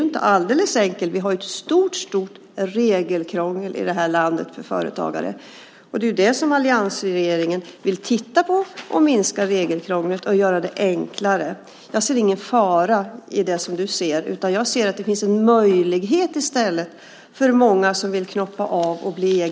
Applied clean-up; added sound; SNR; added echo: none; none; none; none.